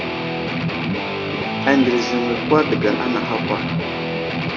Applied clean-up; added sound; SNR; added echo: none; Guitar; 1 dB; reverberation time 1.0 s.